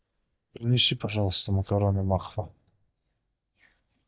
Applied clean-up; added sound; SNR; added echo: neural mask model DeepFilterNet 3.